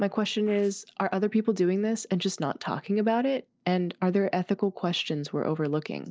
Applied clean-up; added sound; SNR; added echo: neural separator model SepFormer DNS4.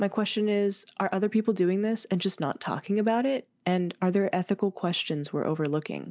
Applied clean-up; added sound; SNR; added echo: none; none; none; none.